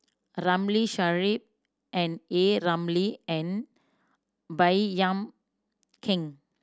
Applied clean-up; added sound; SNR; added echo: none; none; none; none.